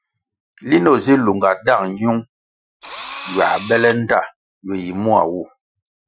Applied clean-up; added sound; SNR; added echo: classical method Wiener filter.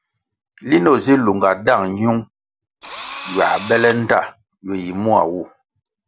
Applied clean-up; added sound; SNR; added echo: none; Engine / Drill; 9 dB; none.